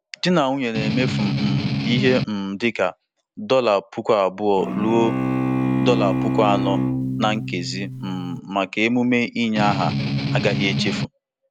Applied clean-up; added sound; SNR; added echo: none; Bowed string instrument + Strum; 0 dB; none.